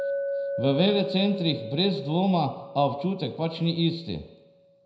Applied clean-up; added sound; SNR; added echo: none; Chink, clink; 9 dB; reverberation time 0.7 s.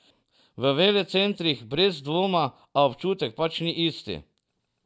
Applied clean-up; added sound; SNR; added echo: none; none; none; none.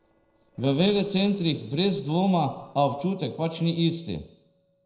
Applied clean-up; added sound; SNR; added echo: neural separator model SepFormer DNS4.